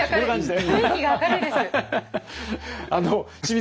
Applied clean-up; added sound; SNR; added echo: none; none; none; none.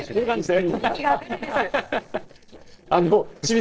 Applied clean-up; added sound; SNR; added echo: neural separator model SepFormer DNS4.